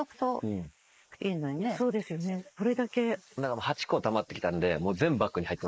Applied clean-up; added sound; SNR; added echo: neural mask model Resemble Enhance denoiser.